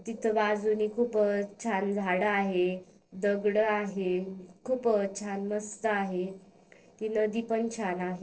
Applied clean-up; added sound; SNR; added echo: neural separator model SepFormer DNS4.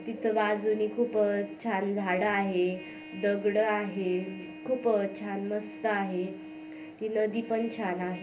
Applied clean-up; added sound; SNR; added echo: none; Trumpet; 15 dB; reverberation time 0.3 s.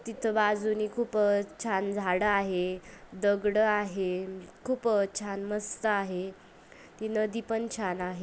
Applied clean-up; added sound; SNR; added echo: none; none; none; none.